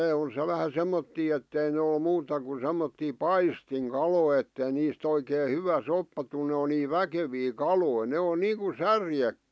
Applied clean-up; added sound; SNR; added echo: none; none; none; none.